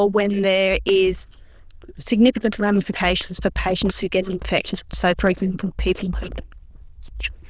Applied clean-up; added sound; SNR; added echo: neural diffusion model UNIVERSE++.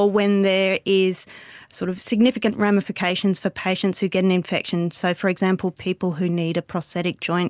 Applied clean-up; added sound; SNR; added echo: none; none; none; none.